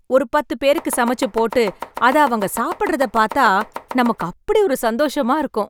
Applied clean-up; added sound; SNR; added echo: none; Domestic sounds, home sounds; 14 dB; none.